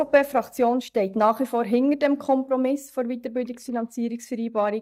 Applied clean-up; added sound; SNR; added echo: neural mask model DeepFilterNet 3.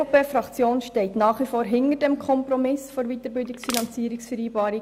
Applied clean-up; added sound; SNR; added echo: none; Crushing; 9 dB; none.